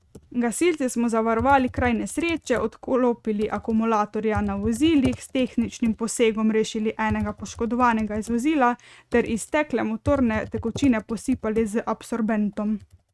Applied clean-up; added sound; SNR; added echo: neural mask model RNNoise.